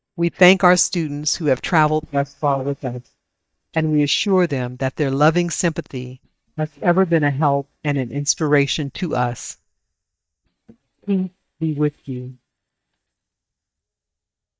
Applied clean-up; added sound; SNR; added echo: neural mask model DeepFilterNet 3.